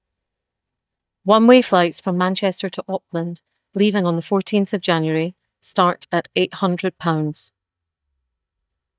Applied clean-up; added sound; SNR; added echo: neural mask model DeepFilterNet 3.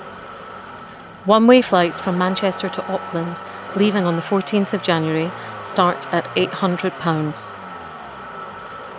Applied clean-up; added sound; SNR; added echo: none; Motor vehicle (road); 12 dB; none.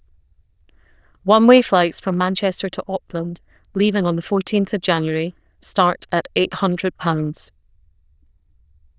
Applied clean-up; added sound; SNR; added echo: neural diffusion model UNIVERSE++.